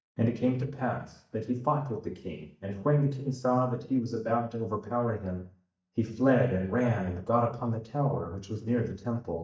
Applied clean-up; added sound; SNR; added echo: neural mask model DeepFilterNet 3.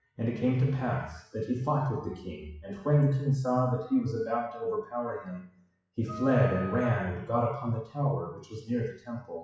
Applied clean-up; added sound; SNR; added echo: classical method WPE with log-MMSE.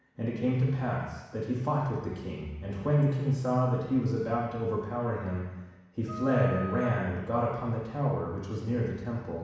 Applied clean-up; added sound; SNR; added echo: none; Wind instrument, woodwind instrument; 13 dB; reverberation time 1.1 s.